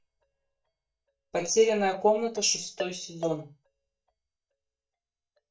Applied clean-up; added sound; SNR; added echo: neural mask model DeepFilterNet 3.